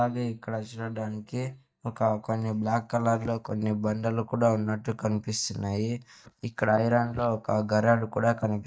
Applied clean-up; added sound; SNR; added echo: neural mask model DeepFilterNet 3.